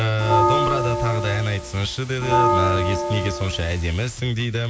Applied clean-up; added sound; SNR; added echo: none; Bell; 0 dB; none.